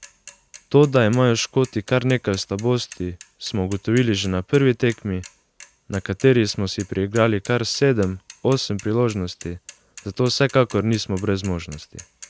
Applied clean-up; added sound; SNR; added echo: none; Mechanisms / Bicycle; 17 dB; none.